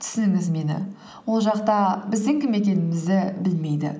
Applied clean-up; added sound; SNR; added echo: none; none; none; none.